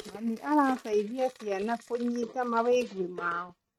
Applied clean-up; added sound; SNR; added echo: neural mask model RNNoise.